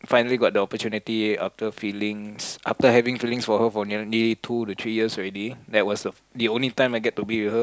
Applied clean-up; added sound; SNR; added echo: none; none; none; none.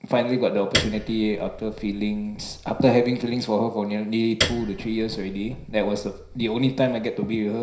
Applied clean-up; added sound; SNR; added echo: none; Piano; 9 dB; reverberation time 0.5 s.